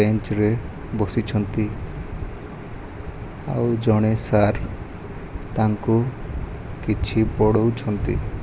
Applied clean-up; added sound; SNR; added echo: none; none; none; none.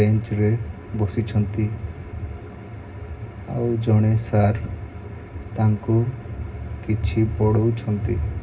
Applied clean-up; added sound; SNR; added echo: none; none; none; reverberation time 0.4 s.